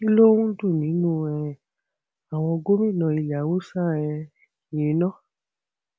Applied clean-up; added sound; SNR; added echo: none; none; none; none.